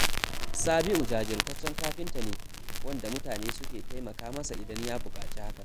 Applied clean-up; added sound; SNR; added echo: none; Crackle; -3 dB; none.